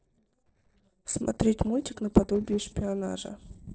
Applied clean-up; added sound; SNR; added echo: neural separator model SepFormer DNS4.